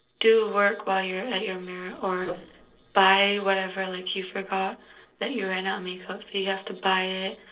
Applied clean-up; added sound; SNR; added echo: neural separator model SepFormer DNS4.